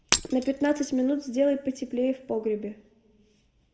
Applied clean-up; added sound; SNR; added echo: none; Shatter; 5 dB; reverberation time 0.8 s.